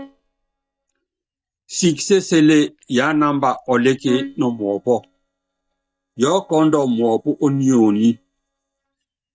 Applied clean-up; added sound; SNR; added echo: neural mask model DeepFilterNet 3.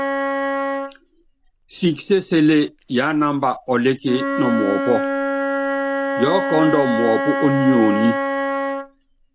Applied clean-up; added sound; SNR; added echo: none; Wind instrument, woodwind instrument; 3 dB; none.